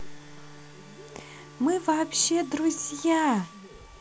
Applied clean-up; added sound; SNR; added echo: none; Domestic sounds, home sounds + Bowed string instrument; 20 dB; none.